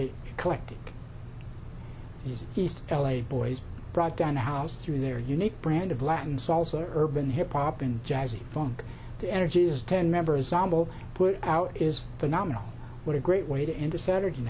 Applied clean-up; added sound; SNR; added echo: none; none; none; none.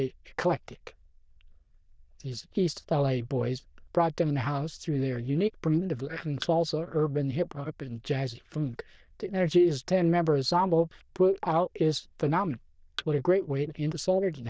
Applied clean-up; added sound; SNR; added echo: neural diffusion model UNIVERSE++.